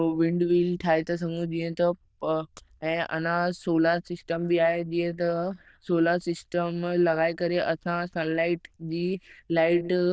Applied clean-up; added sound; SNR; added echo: neural diffusion model UNIVERSE++.